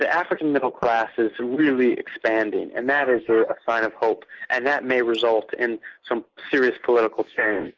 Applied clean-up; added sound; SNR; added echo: neural mask model Resemble Enhance denoiser.